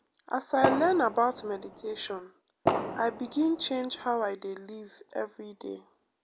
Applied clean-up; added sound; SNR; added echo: none; Fireworks; 3 dB; none.